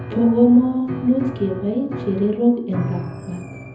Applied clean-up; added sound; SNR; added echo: none; Piano; 11 dB; reverberation time 0.7 s.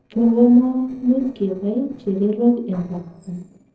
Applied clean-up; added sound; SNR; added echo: neural separator model SepFormer DNS4.